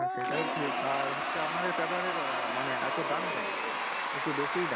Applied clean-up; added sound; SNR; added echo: none; Applause / Crowd / Cheering; -4 dB; none.